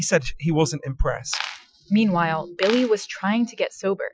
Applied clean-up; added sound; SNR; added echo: classical method Wiener filter.